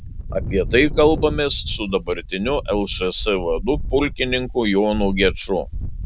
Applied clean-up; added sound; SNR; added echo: none; Wind; 7 dB; none.